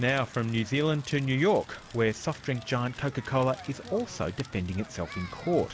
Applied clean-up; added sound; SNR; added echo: none; Crackle; 17 dB; none.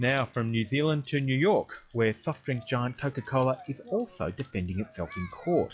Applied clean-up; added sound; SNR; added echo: classical method log-MMSE.